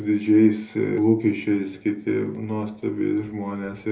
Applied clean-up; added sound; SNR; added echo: none; none; none; reverberation time 0.3 s.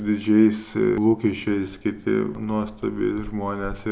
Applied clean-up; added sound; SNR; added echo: none; none; none; none.